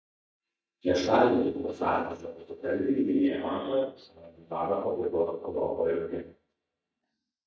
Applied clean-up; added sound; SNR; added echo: neural mask model DeepFilterNet 3.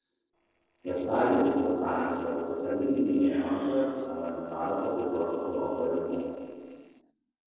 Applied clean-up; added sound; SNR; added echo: neural separator model SepFormer DNS4.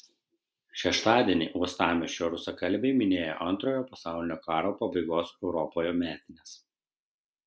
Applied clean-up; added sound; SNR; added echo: none; none; none; none.